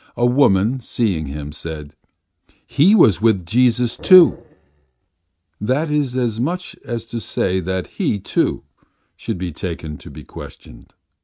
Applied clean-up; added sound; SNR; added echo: neural mask model RNNoise.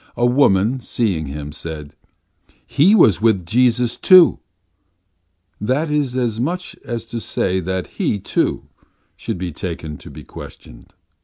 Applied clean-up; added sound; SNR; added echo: none; none; none; none.